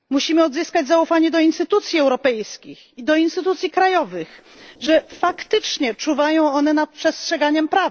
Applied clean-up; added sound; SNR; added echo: neural separator model SepFormer DNS4.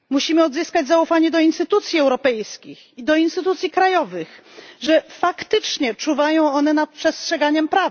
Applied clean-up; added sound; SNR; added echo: none; none; none; none.